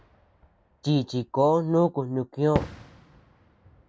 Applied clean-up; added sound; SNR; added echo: none; Fireworks; 13 dB; none.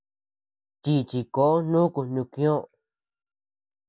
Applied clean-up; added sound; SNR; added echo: none; none; none; none.